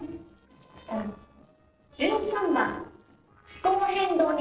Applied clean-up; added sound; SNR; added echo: neural separator model SepFormer DNS4.